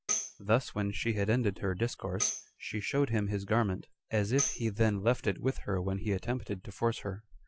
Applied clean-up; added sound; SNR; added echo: none; Tambourine; 9 dB; none.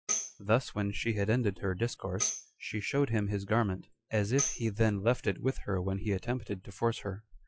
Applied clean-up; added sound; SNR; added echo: classical method log-MMSE.